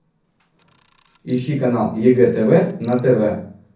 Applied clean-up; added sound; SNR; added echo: none; Camera; 10 dB; reverberation time 0.6 s.